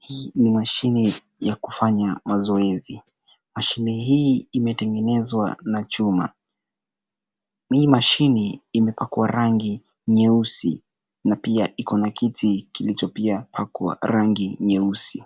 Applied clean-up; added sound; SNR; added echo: none; none; none; none.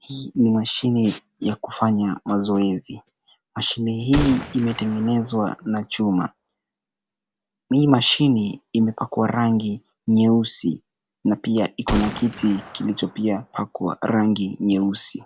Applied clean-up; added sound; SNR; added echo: none; Gunshot, gunfire; 11 dB; none.